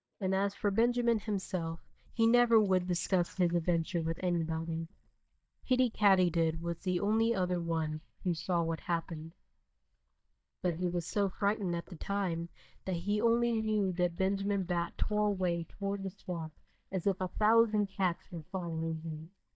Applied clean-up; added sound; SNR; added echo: neural mask model DeepFilterNet 3.